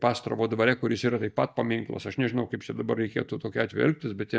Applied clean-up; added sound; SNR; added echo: neural mask model DeepFilterNet 3.